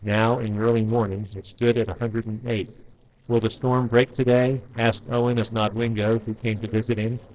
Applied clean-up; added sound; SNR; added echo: neural separator model SepFormer DNS4.